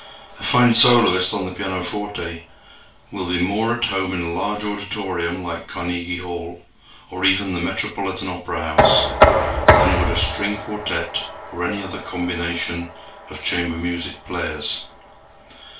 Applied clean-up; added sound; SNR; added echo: none; Knock; 1 dB; reverberation time 0.3 s.